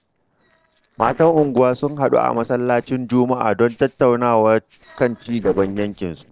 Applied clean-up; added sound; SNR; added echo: neural separator model SepFormer DNS4.